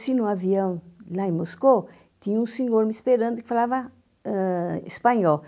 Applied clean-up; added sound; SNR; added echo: none; none; none; none.